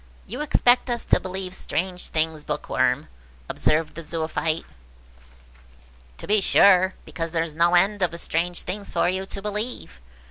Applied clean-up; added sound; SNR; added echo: none; none; none; none.